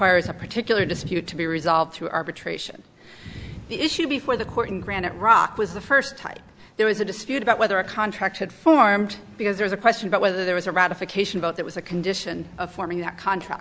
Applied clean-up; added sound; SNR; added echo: none; Thunder; 19 dB; none.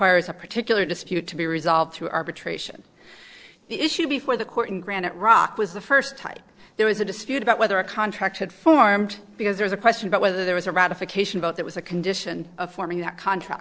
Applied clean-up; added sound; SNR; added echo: neural separator model SepFormer DNS4.